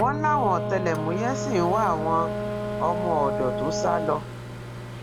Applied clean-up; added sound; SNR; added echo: none; Brass instrument + Microwave oven; 2 dB; none.